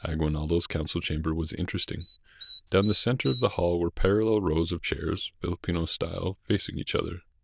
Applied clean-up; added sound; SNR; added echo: neural diffusion model UNIVERSE++.